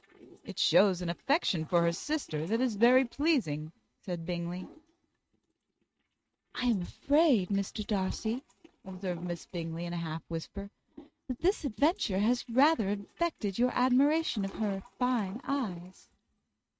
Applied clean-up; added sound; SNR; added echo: neural mask model RNNoise.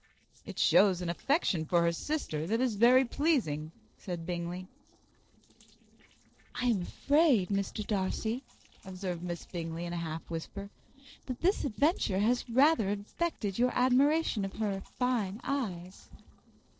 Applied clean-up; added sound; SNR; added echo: neural separator model SepFormer DNS4.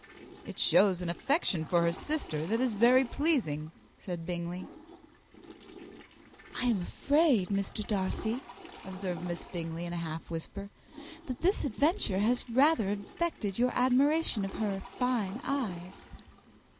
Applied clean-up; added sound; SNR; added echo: none; Toilet flush / Water; 18 dB; none.